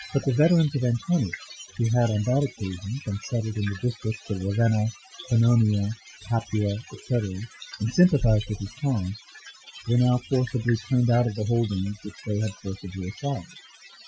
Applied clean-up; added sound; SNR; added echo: classical method Wiener filter.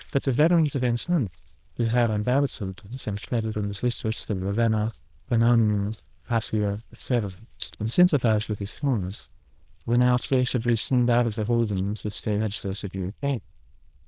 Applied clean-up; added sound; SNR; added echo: neural diffusion model UNIVERSE++.